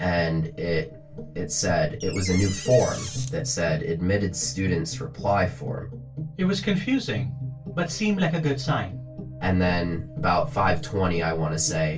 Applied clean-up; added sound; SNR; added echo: none; Door; 11 dB; reverberation time 0.2 s.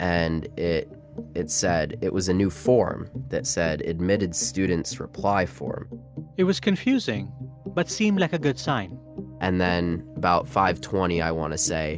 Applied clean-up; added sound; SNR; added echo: none; none; none; none.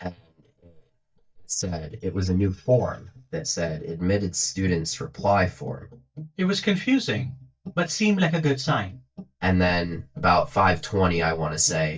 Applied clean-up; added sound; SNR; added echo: neural mask model DeepFilterNet 3.